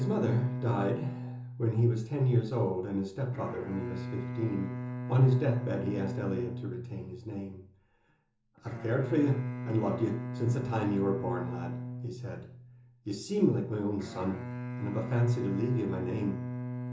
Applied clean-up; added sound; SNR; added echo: none; Bowed string instrument; 7 dB; reverberation time 0.6 s.